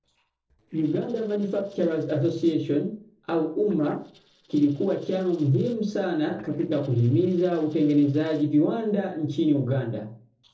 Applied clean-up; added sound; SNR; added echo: neural separator model SepFormer DNS4.